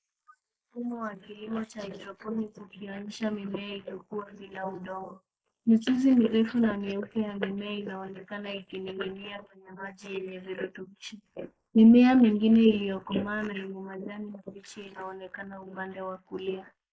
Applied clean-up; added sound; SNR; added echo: neural mask model Resemble Enhance denoiser.